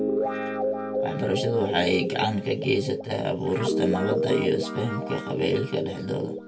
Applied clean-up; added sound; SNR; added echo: none; Guitar; 2 dB; reverberation time 0.1 s.